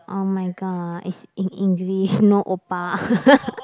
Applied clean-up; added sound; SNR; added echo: none; none; none; none.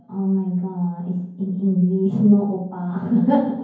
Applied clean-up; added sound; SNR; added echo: none; none; none; reverberation time 0.9 s.